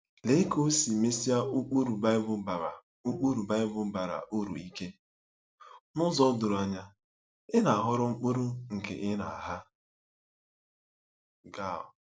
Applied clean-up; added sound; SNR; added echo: none; Bowed string instrument; 18 dB; none.